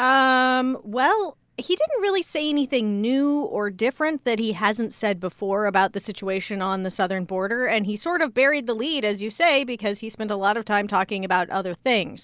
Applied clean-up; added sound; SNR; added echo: none; none; none; none.